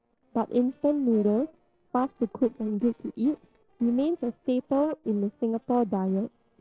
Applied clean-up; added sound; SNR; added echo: neural separator model SepFormer DNS4.